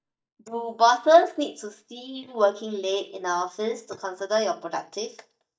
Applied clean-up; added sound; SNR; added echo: neural mask model DeepFilterNet 3.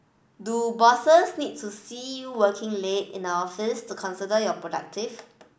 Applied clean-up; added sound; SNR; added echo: none; none; none; none.